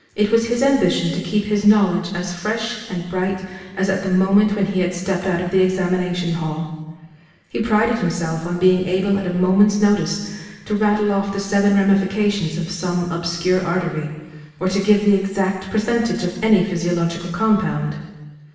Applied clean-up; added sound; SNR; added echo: none; none; none; reverberation time 1.2 s.